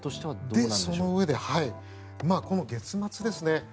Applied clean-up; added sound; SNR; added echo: none; Bowed string instrument; 18 dB; none.